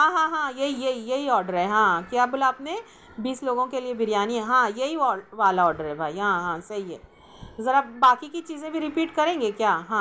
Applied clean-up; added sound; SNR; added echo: none; none; none; none.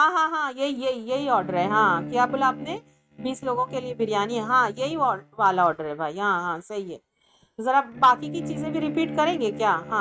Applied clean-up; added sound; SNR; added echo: neural mask model RNNoise.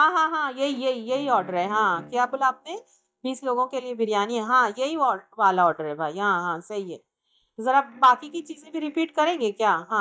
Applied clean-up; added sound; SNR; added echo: neural mask model DeepFilterNet 3.